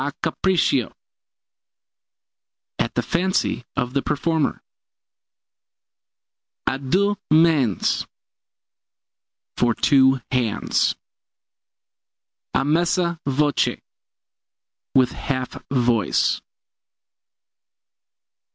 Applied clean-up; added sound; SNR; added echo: none; none; none; none.